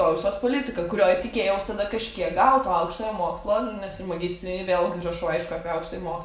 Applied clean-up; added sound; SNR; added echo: none; none; none; reverberation time 0.9 s.